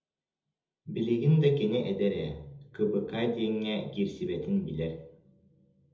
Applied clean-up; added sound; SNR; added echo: none; none; none; reverberation time 0.9 s.